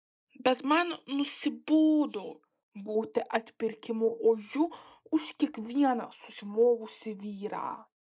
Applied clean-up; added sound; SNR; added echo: neural mask model Resemble Enhance denoiser.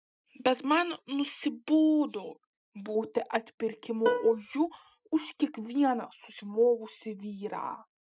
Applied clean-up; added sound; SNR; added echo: classical method spectral subtraction.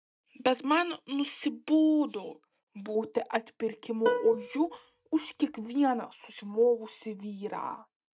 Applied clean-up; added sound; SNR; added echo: neural mask model RNNoise.